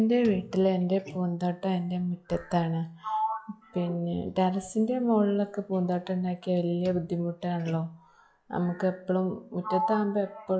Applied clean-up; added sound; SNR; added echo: classical method log-MMSE.